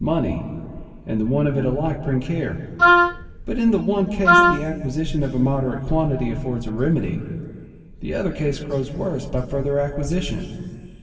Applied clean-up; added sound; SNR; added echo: none; Wind instrument, woodwind instrument; -5 dB; reverberation time 2.2 s.